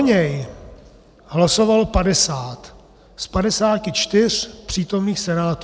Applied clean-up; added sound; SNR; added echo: none; none; none; none.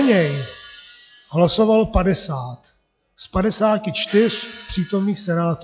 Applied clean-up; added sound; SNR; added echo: classical method log-MMSE.